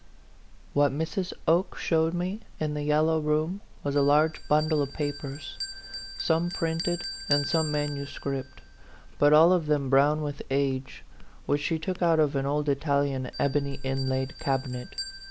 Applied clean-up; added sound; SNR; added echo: none; Bell; 15 dB; none.